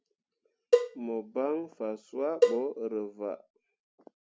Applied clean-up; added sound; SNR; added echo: none; Cowbell; -5 dB; none.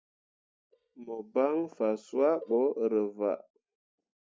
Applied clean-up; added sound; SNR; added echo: neural mask model DeepFilterNet 3.